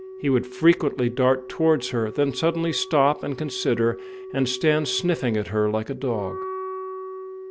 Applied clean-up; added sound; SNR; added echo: none; Wind instrument, woodwind instrument; 13 dB; none.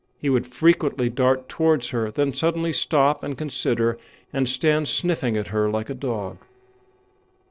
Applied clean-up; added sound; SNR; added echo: neural separator model SepFormer DNS4.